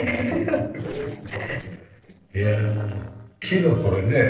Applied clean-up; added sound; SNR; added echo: neural separator model SepFormer DNS4.